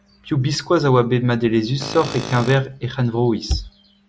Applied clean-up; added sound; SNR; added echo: none; Tools; 13 dB; none.